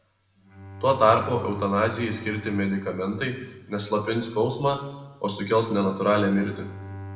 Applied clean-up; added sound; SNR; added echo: none; Bowed string instrument; 16 dB; reverberation time 1.0 s.